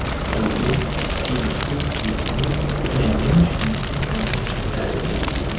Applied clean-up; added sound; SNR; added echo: none; Fire; -3 dB; reverberation time 0.7 s.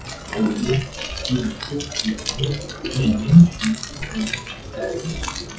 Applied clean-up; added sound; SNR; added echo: classical method WPE with log-MMSE.